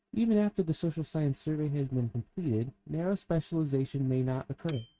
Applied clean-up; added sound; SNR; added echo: neural mask model RNNoise.